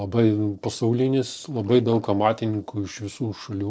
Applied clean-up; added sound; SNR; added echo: neural separator model SepFormer DNS4.